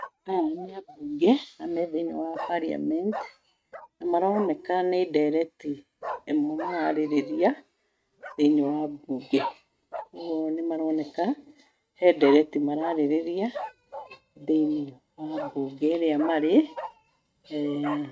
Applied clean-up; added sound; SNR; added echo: neural mask model RNNoise.